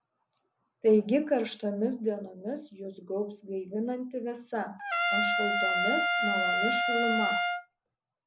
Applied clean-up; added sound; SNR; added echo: none; Trumpet; -4 dB; none.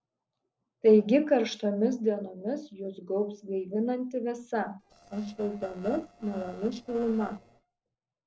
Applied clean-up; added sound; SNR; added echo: neural separator model SepFormer DNS4.